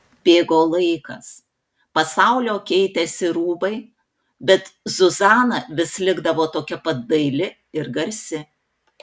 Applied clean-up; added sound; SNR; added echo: none; none; none; none.